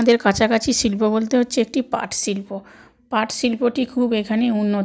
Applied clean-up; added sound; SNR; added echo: none; none; none; none.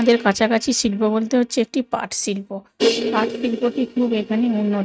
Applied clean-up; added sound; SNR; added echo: neural mask model RNNoise.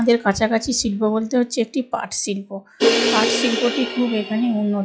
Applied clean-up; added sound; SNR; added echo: classical method log-MMSE.